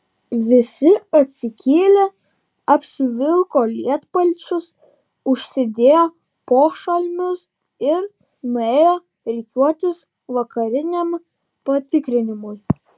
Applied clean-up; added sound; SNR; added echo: none; none; none; none.